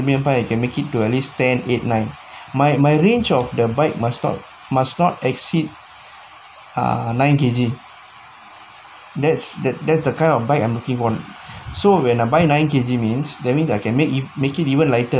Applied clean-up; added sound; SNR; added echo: none; none; none; none.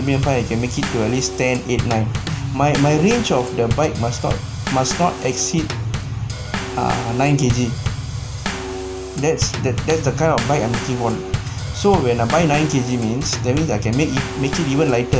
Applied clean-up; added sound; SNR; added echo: none; Bass drum / Snare drum / Drum kit; 5 dB; none.